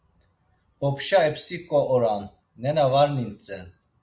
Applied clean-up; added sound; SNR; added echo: none; none; none; none.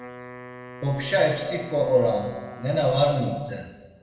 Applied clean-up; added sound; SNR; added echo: none; Wind instrument, woodwind instrument; 17 dB; reverberation time 1.2 s.